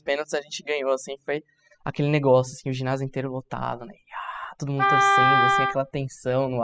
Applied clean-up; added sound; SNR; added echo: classical method spectral subtraction.